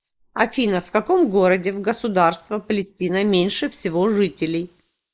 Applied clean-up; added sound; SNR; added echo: neural mask model Resemble Enhance denoiser.